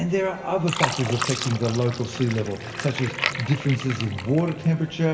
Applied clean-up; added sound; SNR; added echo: none; Fill (with liquid); 8 dB; reverberation time 2.6 s.